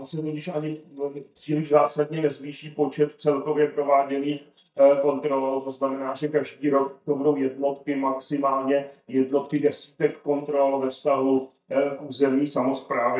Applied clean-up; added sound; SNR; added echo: neural mask model DeepFilterNet 3.